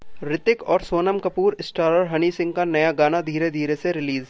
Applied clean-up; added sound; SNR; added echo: none; none; none; none.